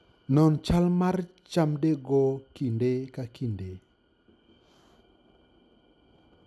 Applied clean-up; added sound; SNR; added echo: none; none; none; none.